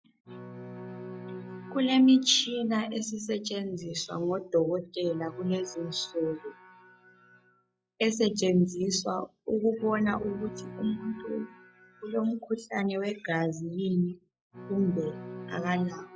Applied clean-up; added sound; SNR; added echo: classical method log-MMSE.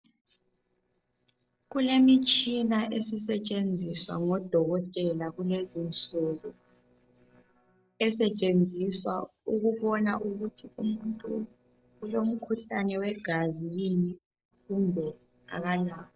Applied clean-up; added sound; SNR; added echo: neural separator model SepFormer DNS4.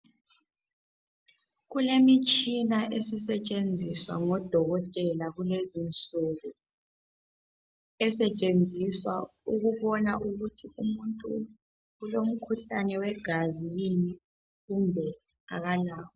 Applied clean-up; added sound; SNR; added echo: none; none; none; none.